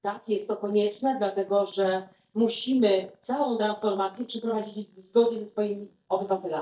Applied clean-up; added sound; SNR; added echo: neural mask model DeepFilterNet 3.